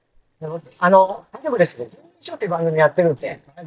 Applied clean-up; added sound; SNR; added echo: neural mask model DeepFilterNet 3.